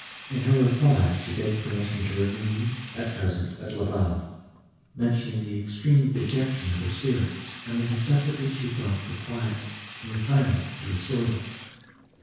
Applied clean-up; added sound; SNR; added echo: none; Sink (filling or washing); 17 dB; reverberation time 1.1 s.